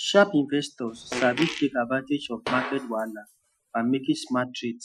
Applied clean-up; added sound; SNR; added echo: classical method Wiener filter.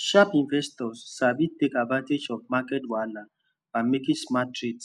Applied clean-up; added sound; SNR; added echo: none; none; none; none.